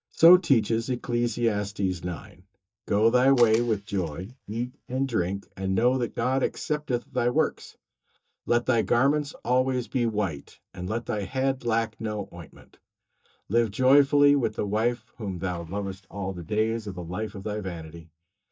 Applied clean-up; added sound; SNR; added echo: neural mask model DeepFilterNet 3.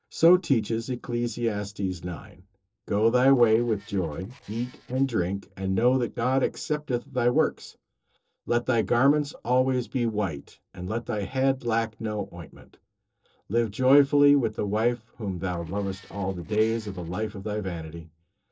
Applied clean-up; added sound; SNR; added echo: neural separator model SepFormer DNS4.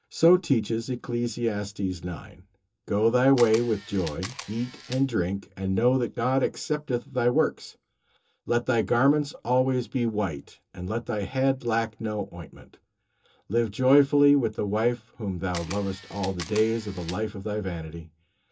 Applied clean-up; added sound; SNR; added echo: none; Camera; 15 dB; reverberation time 0.2 s.